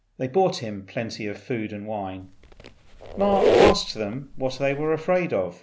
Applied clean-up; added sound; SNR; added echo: none; Squeak; -2 dB; none.